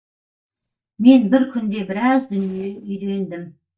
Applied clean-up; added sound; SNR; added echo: neural mask model DeepFilterNet 3.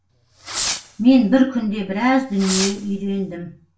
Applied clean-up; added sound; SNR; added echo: none; Fireworks; 9 dB; reverberation time 0.3 s.